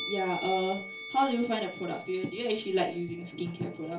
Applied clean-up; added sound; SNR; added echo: none; Musical instrument; 11 dB; reverberation time 0.3 s.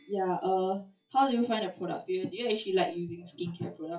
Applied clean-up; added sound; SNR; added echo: classical method WPE with log-MMSE.